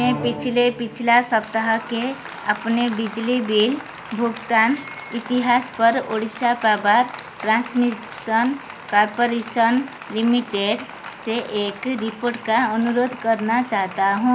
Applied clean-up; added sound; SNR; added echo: none; Applause; 15 dB; none.